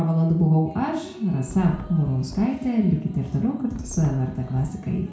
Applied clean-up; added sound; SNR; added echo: none; Wind; 14 dB; reverberation time 0.5 s.